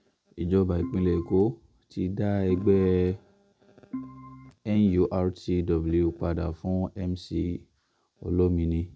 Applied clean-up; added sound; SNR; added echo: none; Organ; 15 dB; none.